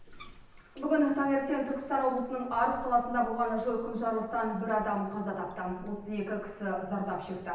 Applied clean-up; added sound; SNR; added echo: none; Bathtub (filling or washing); 19 dB; reverberation time 0.9 s.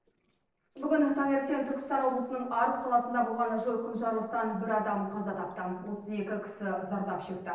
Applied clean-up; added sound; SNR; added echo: neural separator model SepFormer DNS4.